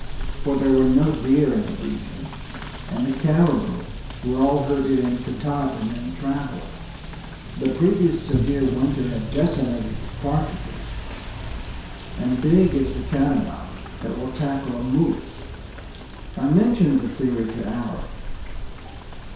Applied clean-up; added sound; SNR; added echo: none; Motor vehicle (road) / Rain; 8 dB; reverberation time 0.7 s.